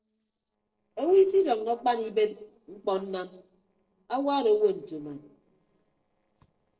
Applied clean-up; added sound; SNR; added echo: neural separator model SepFormer DNS4.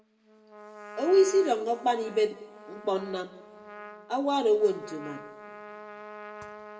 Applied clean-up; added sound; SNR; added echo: none; Trumpet; 16 dB; reverberation time 1.7 s.